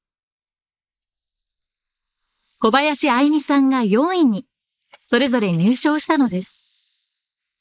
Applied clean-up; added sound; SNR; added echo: neural mask model Resemble Enhance denoiser.